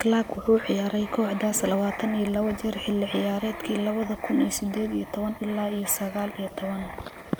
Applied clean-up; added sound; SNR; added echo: none; Writing; 14 dB; none.